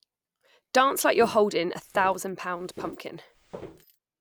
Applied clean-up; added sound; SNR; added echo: none; Walk, footsteps; 18 dB; none.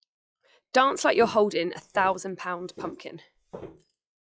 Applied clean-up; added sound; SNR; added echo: classical method log-MMSE.